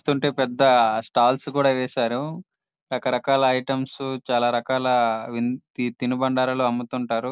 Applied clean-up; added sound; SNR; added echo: none; none; none; none.